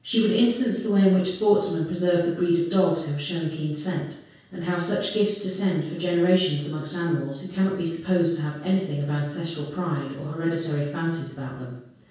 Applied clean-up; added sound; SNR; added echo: none; none; none; reverberation time 0.6 s.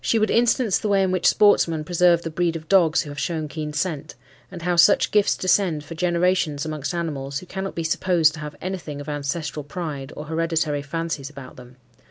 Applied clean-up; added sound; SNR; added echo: none; none; none; none.